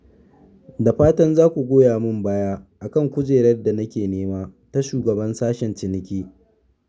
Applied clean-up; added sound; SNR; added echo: none; none; none; none.